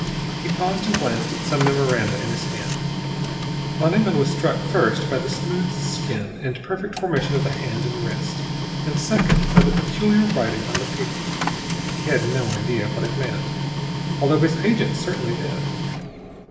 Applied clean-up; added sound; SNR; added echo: none; Printer; 0 dB; reverberation time 1.1 s.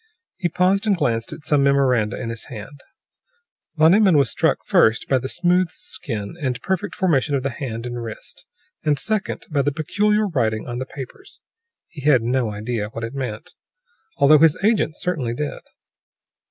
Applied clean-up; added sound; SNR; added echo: none; none; none; none.